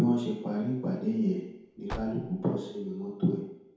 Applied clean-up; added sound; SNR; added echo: none; Car; 14 dB; reverberation time 0.8 s.